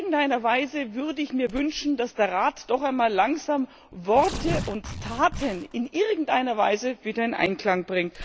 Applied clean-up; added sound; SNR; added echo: none; Tearing; 14 dB; none.